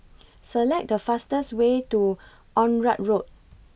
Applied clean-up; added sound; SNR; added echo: none; none; none; none.